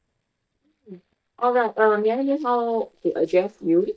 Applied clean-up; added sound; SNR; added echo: neural mask model DeepFilterNet 3.